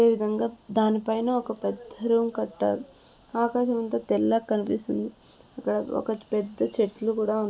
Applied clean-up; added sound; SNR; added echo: none; none; none; none.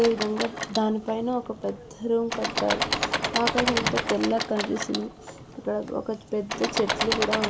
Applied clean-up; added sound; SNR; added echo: none; Engine / Mechanisms; 3 dB; none.